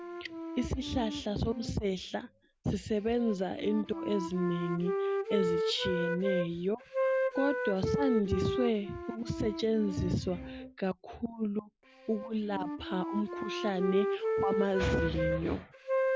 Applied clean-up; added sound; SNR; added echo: none; Wind instrument, woodwind instrument; 2 dB; none.